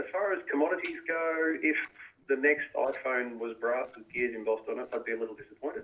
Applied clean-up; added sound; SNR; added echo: neural separator model SepFormer DNS4.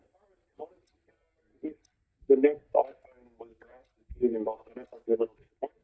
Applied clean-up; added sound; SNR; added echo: neural mask model DeepFilterNet 3.